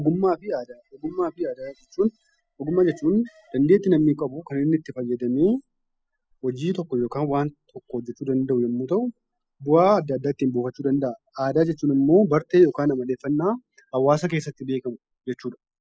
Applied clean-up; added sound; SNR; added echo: classical method spectral subtraction.